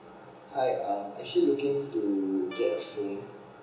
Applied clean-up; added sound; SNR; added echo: none; Guitar; 18 dB; reverberation time 1.2 s.